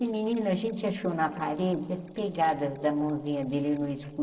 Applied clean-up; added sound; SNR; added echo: neural separator model SepFormer DNS4.